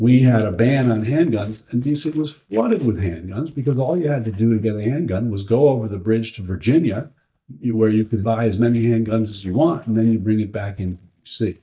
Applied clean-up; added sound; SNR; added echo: neural mask model DeepFilterNet 3.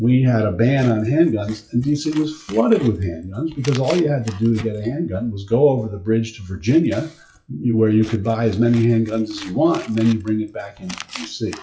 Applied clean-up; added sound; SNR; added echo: classical method WPE with log-MMSE.